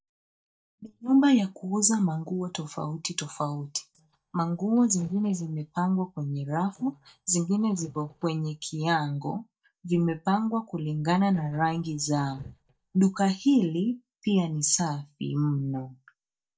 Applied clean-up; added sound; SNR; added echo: neural mask model DeepFilterNet 3.